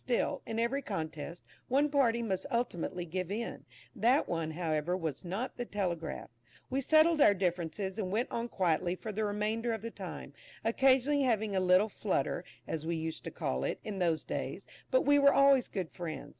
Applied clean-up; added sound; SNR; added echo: none; none; none; none.